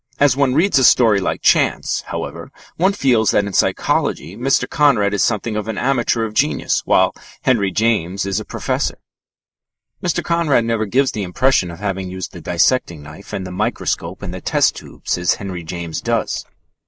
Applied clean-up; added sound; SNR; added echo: neural mask model Resemble Enhance denoiser.